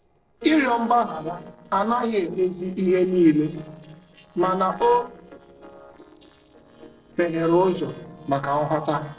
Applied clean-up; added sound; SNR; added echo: neural separator model SepFormer DNS4.